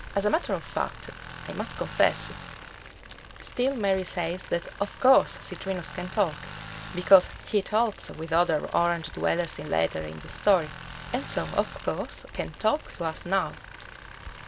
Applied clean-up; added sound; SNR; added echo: none; Boiling + Tools; 14 dB; none.